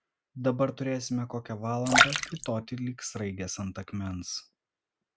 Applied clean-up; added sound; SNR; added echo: none; Splash, splatter; -4 dB; none.